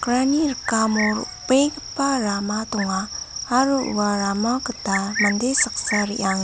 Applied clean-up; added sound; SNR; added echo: none; Cricket; 8 dB; none.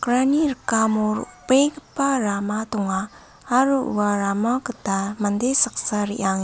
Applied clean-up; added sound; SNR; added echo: none; none; none; none.